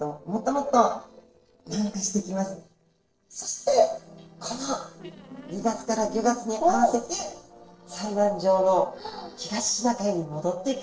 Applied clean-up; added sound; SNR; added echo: neural separator model SepFormer DNS4.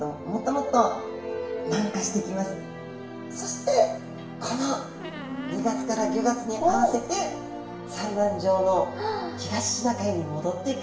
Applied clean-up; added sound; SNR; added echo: none; Squeak; 15 dB; reverberation time 0.7 s.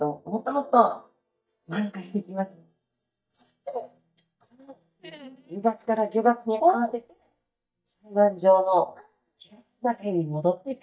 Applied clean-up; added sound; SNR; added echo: neural mask model DeepFilterNet 3.